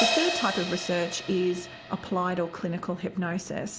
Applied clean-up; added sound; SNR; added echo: none; Crash cymbal; 4 dB; none.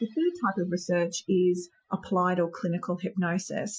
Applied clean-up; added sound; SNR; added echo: classical method Wiener filter.